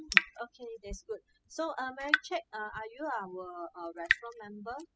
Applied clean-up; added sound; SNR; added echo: classical method spectral subtraction.